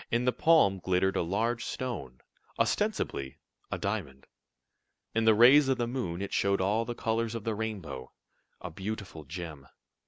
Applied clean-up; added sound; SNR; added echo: none; none; none; none.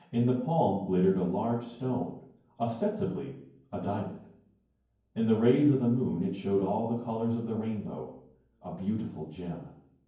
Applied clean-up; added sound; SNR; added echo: none; none; none; reverberation time 0.9 s.